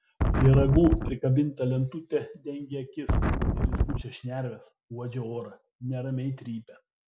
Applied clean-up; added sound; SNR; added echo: none; Wind; -3 dB; none.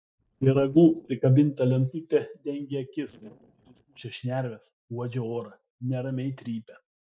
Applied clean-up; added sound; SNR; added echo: neural mask model DeepFilterNet 3.